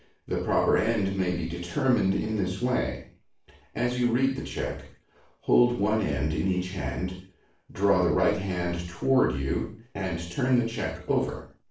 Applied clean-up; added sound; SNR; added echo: none; none; none; reverberation time 0.4 s.